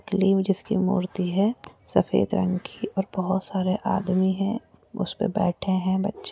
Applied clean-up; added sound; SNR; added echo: none; none; none; none.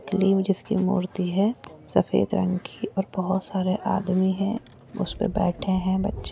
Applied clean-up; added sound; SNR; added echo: none; Microwave oven; 18 dB; none.